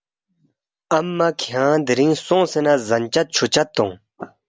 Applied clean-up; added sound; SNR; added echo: none; none; none; none.